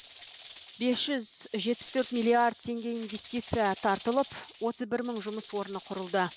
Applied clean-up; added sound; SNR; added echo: none; Rattle / Rattle (instrument); 7 dB; none.